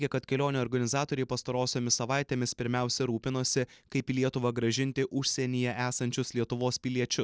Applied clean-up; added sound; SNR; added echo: none; none; none; none.